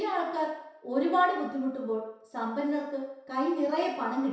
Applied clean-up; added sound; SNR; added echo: none; none; none; reverberation time 0.7 s.